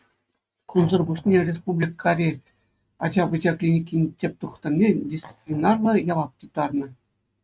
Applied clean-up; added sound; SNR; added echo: neural mask model RNNoise.